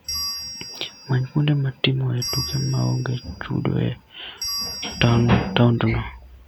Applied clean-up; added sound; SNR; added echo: none; Bell; 11 dB; none.